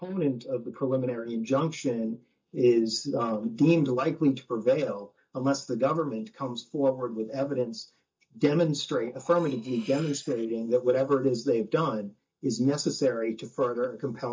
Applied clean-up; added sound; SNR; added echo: neural mask model DeepFilterNet 3.